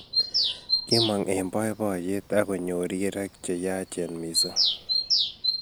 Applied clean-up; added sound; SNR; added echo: none; Bird vocalization, bird call, bird song; 0 dB; none.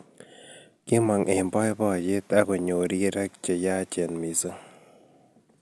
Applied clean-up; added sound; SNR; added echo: none; none; none; none.